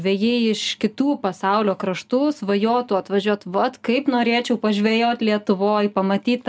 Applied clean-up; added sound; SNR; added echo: none; none; none; none.